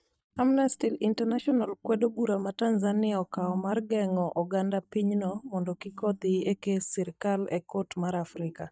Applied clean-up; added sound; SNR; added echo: neural mask model DeepFilterNet 3.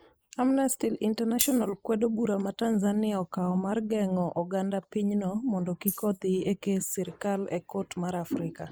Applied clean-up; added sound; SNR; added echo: neural mask model Resemble Enhance denoiser.